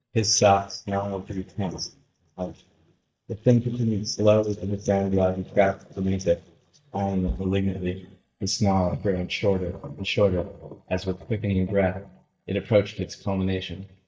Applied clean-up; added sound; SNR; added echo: neural mask model DeepFilterNet 3.